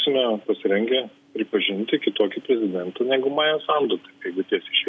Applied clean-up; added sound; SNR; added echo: none; none; none; none.